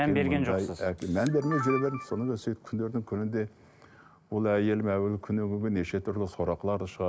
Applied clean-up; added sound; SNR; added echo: none; Camera; 11 dB; none.